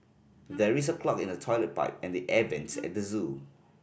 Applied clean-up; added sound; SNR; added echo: none; Wind instrument, woodwind instrument; 16 dB; none.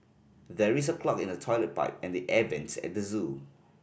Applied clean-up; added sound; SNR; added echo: none; none; none; none.